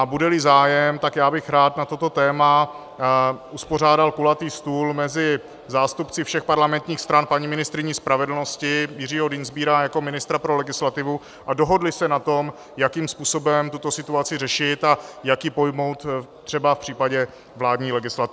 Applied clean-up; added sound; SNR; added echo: none; none; none; none.